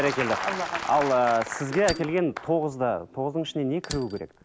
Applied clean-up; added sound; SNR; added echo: none; Fire; 17 dB; none.